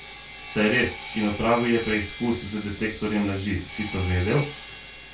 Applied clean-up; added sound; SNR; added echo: none; Sawing; 13 dB; reverberation time 0.2 s.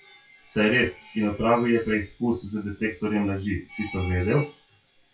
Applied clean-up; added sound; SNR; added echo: classical method WPE with log-MMSE.